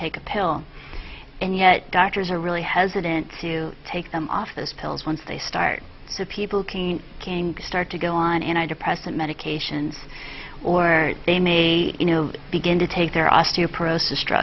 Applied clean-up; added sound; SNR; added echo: none; none; none; none.